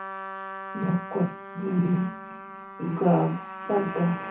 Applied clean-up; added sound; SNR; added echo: none; Trumpet; 11 dB; reverberation time 0.3 s.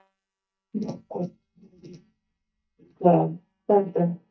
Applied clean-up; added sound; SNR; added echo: neural mask model DeepFilterNet 3.